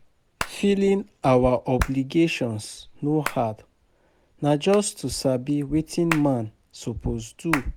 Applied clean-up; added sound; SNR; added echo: none; Hands; 14 dB; none.